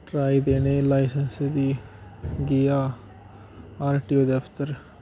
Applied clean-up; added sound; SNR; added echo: none; none; none; none.